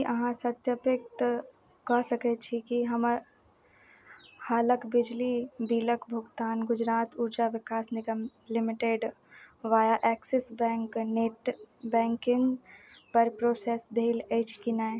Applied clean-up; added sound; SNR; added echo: none; none; none; none.